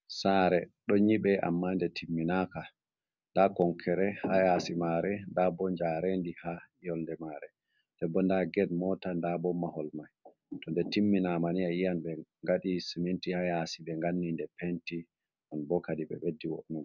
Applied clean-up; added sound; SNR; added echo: none; none; none; none.